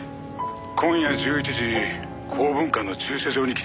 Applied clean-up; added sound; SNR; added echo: none; none; none; none.